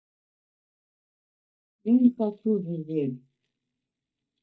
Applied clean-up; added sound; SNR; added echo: neural mask model DeepFilterNet 3.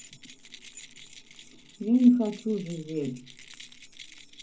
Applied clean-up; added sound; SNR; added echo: none; Keys jangling; 20 dB; reverberation time 0.3 s.